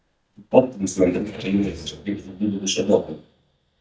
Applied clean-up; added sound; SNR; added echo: neural mask model DeepFilterNet 3.